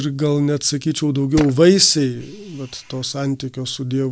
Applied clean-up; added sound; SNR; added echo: none; Tools; 16 dB; none.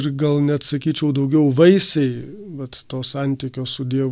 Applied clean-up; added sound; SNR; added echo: none; none; none; none.